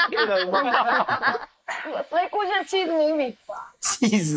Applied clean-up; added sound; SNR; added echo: neural mask model Resemble Enhance denoiser.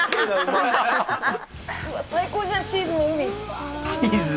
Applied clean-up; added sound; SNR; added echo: none; none; none; none.